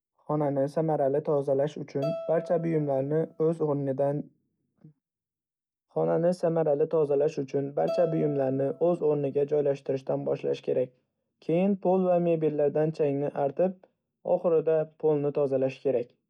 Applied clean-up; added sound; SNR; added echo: none; Bowed string instrument; 12 dB; none.